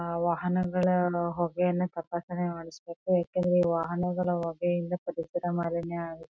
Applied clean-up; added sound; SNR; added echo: none; none; none; none.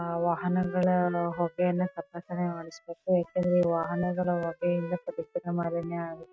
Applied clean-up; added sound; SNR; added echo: neural mask model RNNoise.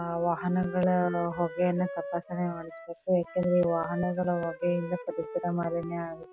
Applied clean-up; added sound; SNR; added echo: none; Wind instrument, woodwind instrument; 13 dB; none.